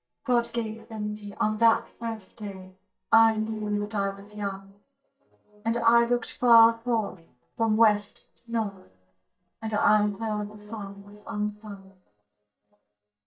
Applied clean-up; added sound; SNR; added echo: neural mask model DeepFilterNet 3.